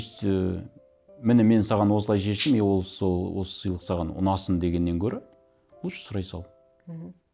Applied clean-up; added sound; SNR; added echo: none; Rattle (instrument); 8 dB; none.